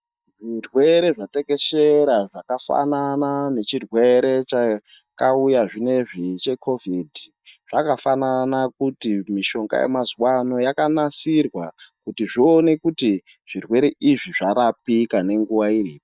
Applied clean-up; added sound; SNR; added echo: neural mask model DeepFilterNet 3.